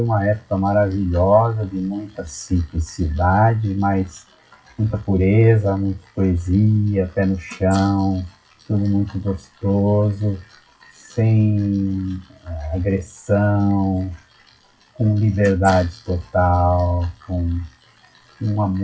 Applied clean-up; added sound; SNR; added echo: classical method WPE with log-MMSE.